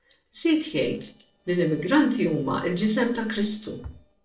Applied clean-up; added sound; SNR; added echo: neural separator model SepFormer DNS4.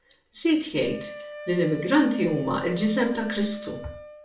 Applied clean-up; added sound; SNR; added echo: none; Wind instrument, woodwind instrument; 14 dB; reverberation time 0.3 s.